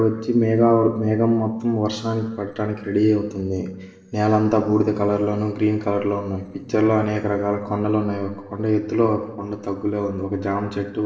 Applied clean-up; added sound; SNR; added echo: neural separator model SepFormer DNS4.